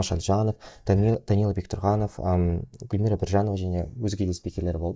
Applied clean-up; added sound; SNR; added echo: neural mask model DeepFilterNet 3.